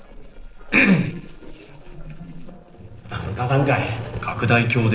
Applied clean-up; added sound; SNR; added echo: neural separator model SepFormer DNS4.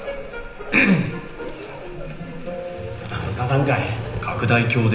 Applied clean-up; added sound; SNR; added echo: none; Bark; 14 dB; reverberation time 0.9 s.